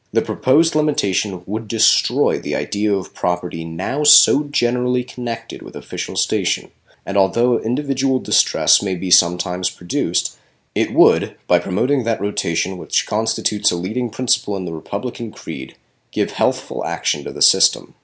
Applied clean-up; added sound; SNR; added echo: none; none; none; none.